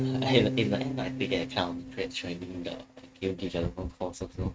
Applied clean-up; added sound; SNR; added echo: neural mask model RNNoise.